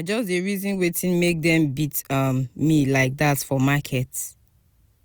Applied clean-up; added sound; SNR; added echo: none; none; none; none.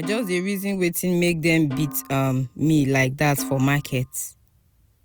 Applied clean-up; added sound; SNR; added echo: none; Snare drum; 17 dB; none.